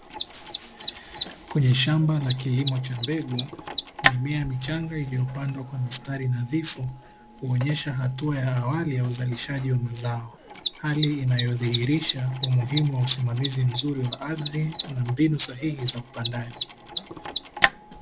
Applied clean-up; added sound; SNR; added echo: none; Mechanisms; 8 dB; none.